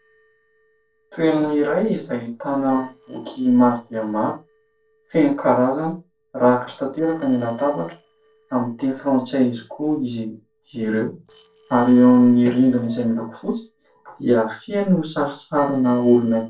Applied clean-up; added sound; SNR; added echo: neural separator model SepFormer DNS4.